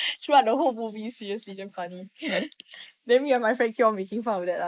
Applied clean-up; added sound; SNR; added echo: neural mask model Resemble Enhance denoiser.